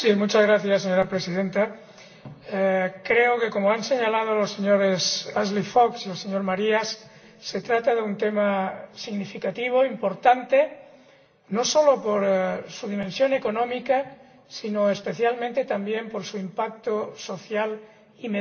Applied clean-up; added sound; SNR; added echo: none; none; none; reverberation time 0.7 s.